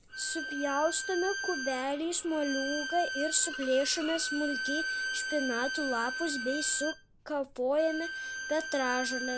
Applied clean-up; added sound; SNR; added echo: none; Bowed string instrument; 5 dB; none.